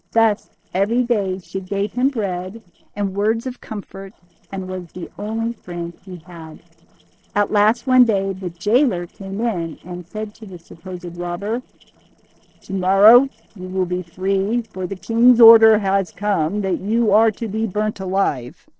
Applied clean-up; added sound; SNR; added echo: neural separator model SepFormer DNS4.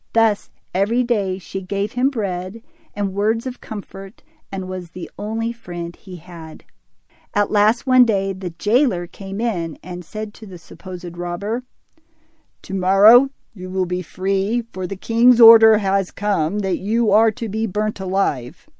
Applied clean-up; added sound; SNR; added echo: none; none; none; none.